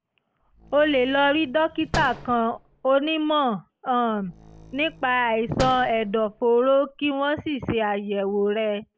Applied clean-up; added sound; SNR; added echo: none; Slam; 15 dB; none.